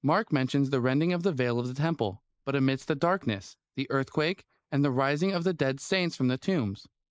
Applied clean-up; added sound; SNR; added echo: neural mask model Resemble Enhance denoiser.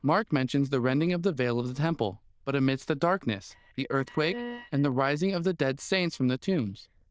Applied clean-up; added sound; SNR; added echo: neural diffusion model UNIVERSE++.